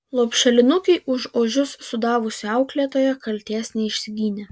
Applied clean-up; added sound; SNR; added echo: none; none; none; none.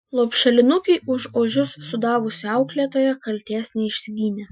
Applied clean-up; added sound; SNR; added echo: classical method Wiener filter.